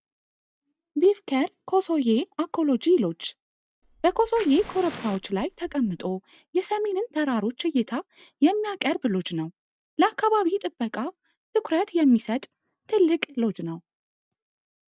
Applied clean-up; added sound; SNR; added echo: none; Fire; 17 dB; none.